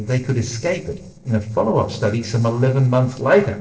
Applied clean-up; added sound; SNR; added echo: neural separator model SepFormer DNS4.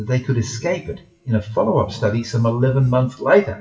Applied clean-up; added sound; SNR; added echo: classical method WPE with log-MMSE.